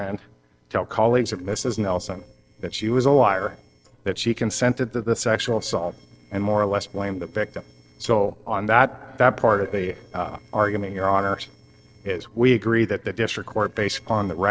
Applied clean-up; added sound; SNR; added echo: neural separator model SepFormer DNS4.